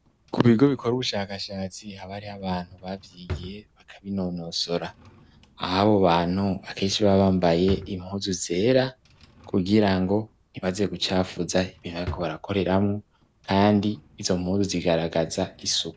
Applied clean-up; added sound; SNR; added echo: none; Drawer open or close; 20 dB; none.